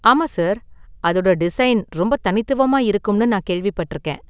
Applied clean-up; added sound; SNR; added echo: none; none; none; none.